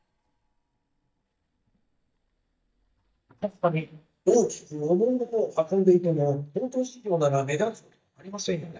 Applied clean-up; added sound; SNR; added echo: neural mask model DeepFilterNet 3.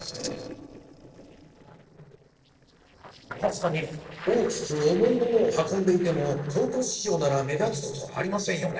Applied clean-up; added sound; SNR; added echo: neural separator model SepFormer DNS4.